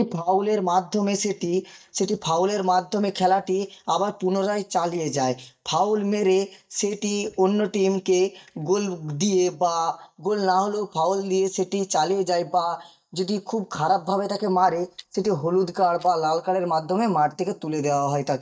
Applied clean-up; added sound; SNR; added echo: neural mask model DeepFilterNet 3.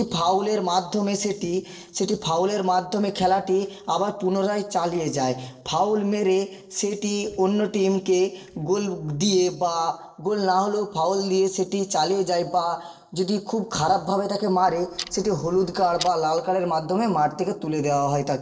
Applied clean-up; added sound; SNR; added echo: neural separator model SepFormer DNS4.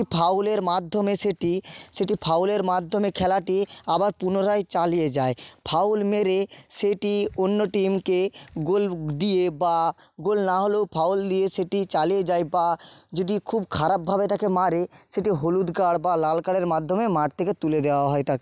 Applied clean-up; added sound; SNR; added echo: none; none; none; none.